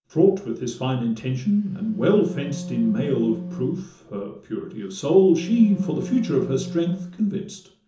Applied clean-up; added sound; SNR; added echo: none; Wind instrument, woodwind instrument; 12 dB; reverberation time 0.6 s.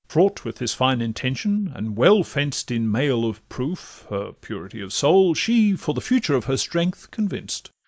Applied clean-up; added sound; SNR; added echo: none; none; none; none.